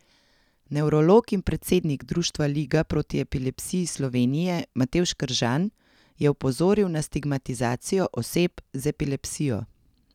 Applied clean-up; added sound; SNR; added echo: none; none; none; none.